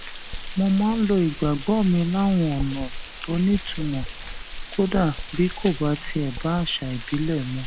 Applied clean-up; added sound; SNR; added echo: none; Writing + Water; 8 dB; none.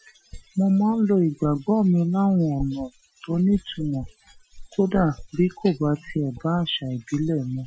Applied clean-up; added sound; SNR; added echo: classical method Wiener filter.